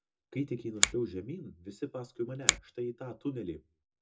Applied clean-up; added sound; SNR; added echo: none; Finger snapping; -3 dB; reverberation time 0.2 s.